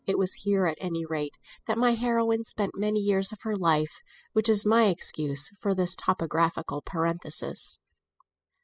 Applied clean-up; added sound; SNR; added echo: classical method spectral subtraction.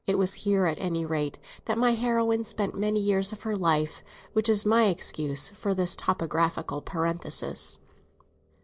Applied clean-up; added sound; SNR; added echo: neural separator model SepFormer DNS4.